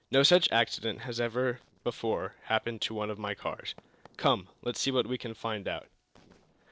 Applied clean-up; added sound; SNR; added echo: neural separator model SepFormer DNS4.